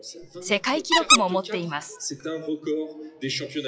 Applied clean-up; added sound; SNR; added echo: classical method log-MMSE.